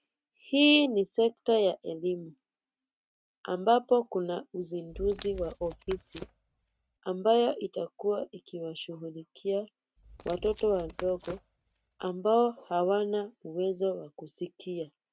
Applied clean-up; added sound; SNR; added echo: neural mask model RNNoise.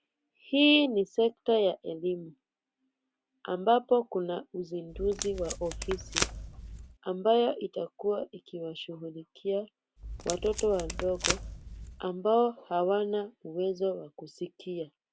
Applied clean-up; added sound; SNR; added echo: none; Packing tape, duct tape; 6 dB; none.